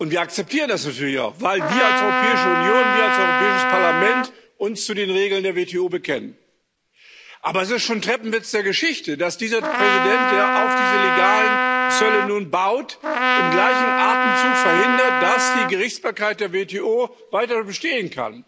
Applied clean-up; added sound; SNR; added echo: none; Trumpet; -4 dB; none.